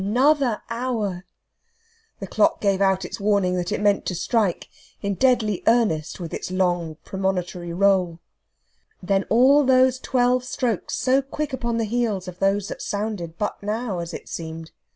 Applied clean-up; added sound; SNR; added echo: none; none; none; none.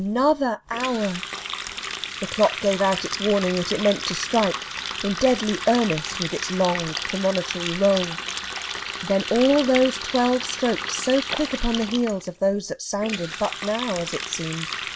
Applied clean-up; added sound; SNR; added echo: none; Water tap, faucet; 7 dB; none.